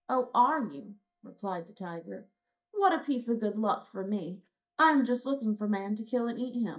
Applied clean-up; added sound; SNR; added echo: neural mask model DeepFilterNet 3.